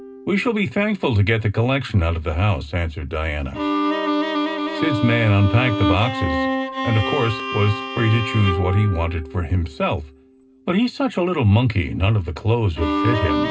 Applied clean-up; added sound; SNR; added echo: none; Bowed string instrument; 6 dB; reverberation time 0.2 s.